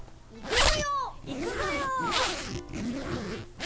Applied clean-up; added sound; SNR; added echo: none; Zipper (clothing); -3 dB; none.